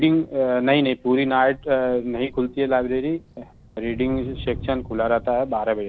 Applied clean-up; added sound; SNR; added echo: none; Thunder; 18 dB; none.